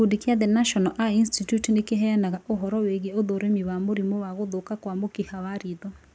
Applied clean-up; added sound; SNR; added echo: none; none; none; none.